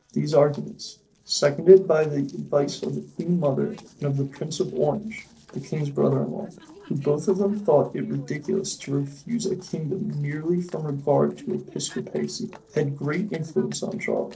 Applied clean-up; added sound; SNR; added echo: neural separator model SepFormer DNS4.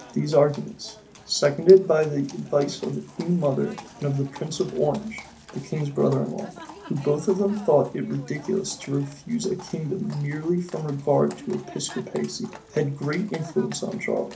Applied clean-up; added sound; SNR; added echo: none; Livestock, farm animals, working animals; 20 dB; reverberation time 0.3 s.